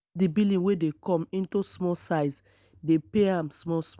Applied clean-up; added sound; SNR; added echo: none; none; none; none.